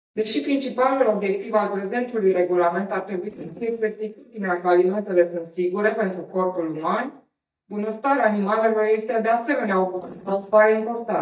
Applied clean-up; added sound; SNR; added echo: neural mask model DeepFilterNet 3.